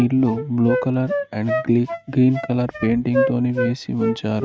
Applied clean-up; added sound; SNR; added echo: neural mask model RNNoise.